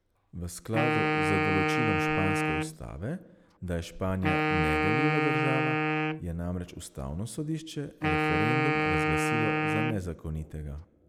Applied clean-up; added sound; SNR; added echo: none; Wind instrument, woodwind instrument; -4 dB; none.